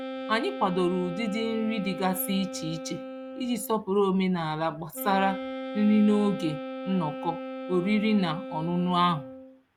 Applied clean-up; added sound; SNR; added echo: none; Wind instrument, woodwind instrument; 9 dB; none.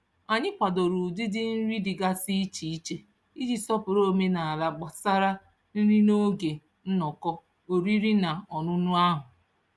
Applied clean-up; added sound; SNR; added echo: none; none; none; none.